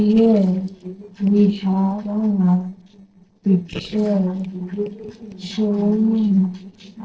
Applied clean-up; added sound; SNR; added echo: neural separator model SepFormer DNS4.